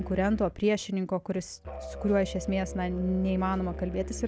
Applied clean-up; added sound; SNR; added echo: none; Musical instrument; 10 dB; none.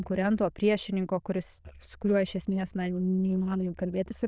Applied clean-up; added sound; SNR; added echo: neural diffusion model UNIVERSE++.